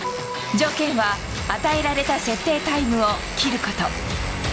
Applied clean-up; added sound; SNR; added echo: none; none; none; none.